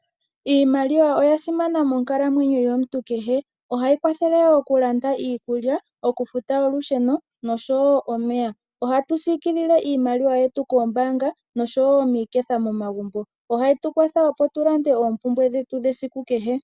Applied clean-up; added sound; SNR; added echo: none; none; none; none.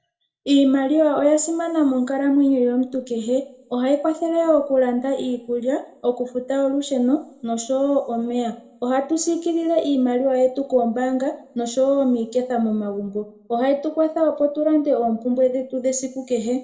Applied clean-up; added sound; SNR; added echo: none; none; none; reverberation time 0.6 s.